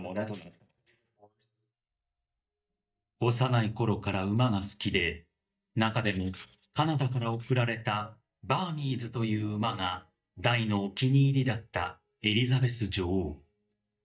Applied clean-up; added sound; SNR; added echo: neural mask model DeepFilterNet 3.